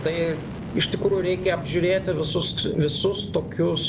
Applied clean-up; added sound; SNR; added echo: none; Fixed-wing aircraft, airplane; 9 dB; none.